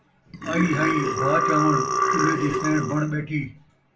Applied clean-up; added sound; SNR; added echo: none; Burping, eructation; -1 dB; reverberation time 0.2 s.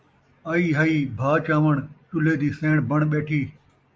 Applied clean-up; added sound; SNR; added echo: none; none; none; none.